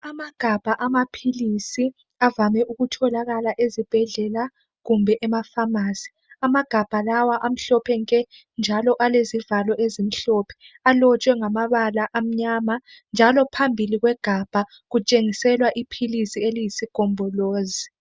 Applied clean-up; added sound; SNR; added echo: none; none; none; none.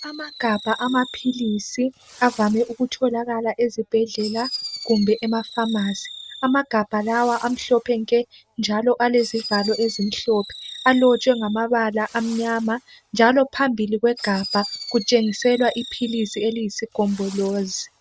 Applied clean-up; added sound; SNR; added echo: none; Fireworks; 16 dB; none.